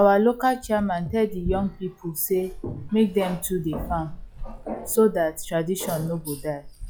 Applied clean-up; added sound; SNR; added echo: classical method log-MMSE.